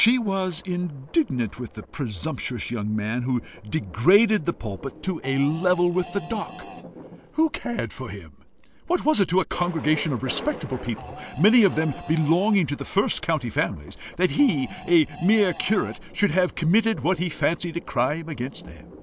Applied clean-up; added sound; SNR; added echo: none; Fart + Thunder; 18 dB; none.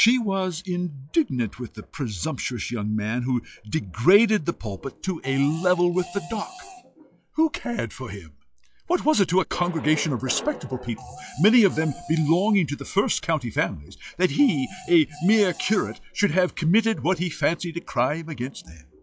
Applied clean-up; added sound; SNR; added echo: classical method log-MMSE.